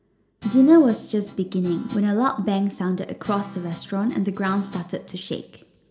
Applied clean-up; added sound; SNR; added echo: none; Guitar; 18 dB; reverberation time 2.0 s.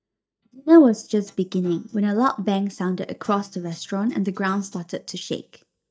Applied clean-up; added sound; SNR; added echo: neural mask model DeepFilterNet 3.